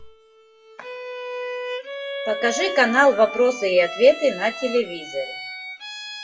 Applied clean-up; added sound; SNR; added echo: classical method WPE with log-MMSE.